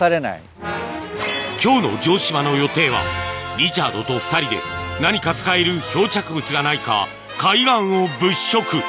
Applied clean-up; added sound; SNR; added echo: none; none; none; none.